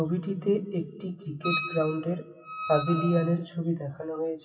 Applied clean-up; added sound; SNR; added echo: classical method WPE with log-MMSE.